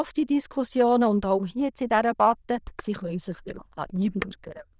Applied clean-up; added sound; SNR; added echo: neural diffusion model UNIVERSE++.